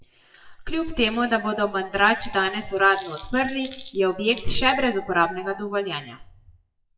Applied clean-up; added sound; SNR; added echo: classical method WPE with log-MMSE.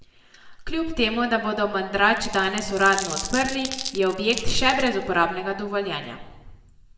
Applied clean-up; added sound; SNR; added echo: none; Glass; 11 dB; reverberation time 0.9 s.